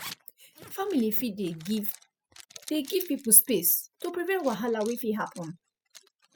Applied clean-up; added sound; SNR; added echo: classical method spectral subtraction.